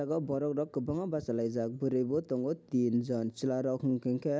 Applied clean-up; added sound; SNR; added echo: none; none; none; none.